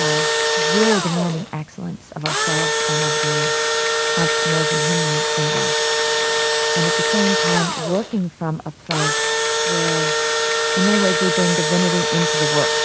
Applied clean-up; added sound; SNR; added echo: none; Engine / Drill; -4 dB; none.